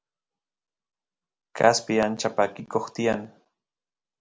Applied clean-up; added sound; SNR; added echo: none; none; none; none.